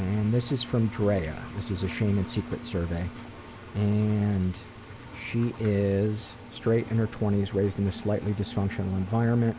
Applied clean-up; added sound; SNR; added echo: none; Engine; 14 dB; none.